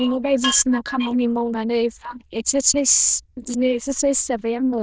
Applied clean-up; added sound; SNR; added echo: neural diffusion model UNIVERSE++.